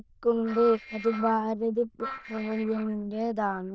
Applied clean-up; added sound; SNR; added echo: neural diffusion model UNIVERSE++.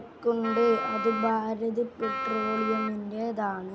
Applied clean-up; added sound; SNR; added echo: none; Wind instrument, woodwind instrument; 4 dB; none.